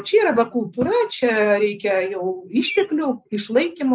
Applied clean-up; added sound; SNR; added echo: neural mask model Resemble Enhance denoiser.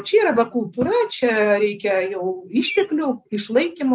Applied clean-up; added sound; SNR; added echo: none; Bird; 16 dB; none.